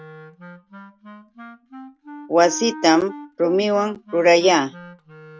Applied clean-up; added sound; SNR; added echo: none; Wind instrument, woodwind instrument; 18 dB; none.